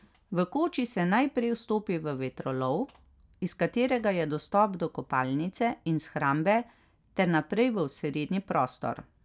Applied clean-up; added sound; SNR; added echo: none; none; none; none.